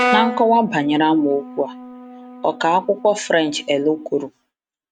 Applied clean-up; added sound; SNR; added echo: neural mask model RNNoise.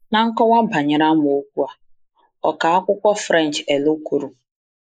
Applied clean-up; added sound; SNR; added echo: neural mask model Resemble Enhance denoiser.